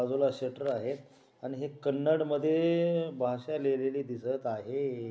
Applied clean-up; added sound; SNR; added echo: none; none; none; none.